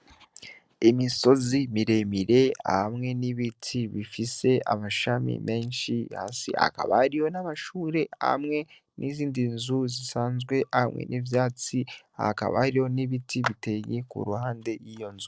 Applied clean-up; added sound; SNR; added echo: neural separator model SepFormer DNS4.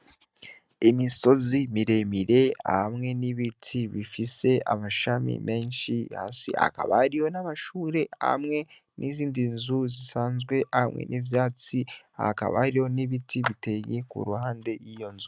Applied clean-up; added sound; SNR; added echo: neural mask model RNNoise.